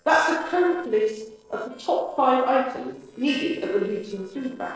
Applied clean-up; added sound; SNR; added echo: neural separator model SepFormer DNS4.